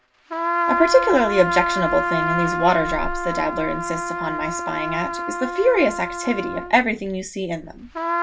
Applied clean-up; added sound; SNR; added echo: none; Trumpet; 3 dB; reverberation time 0.2 s.